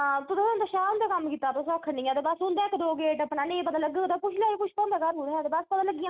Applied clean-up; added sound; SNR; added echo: none; none; none; none.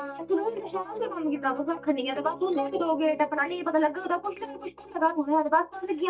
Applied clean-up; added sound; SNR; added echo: neural mask model DeepFilterNet 3.